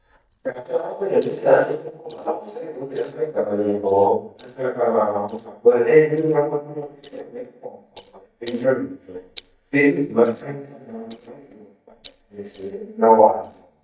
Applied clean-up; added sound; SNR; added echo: neural mask model DeepFilterNet 3.